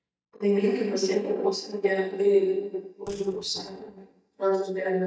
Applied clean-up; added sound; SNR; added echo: neural mask model DeepFilterNet 3.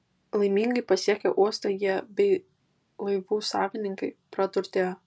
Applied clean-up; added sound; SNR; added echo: none; none; none; none.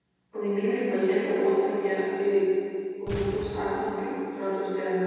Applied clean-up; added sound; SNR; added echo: none; Boom; 13 dB; reverberation time 2.1 s.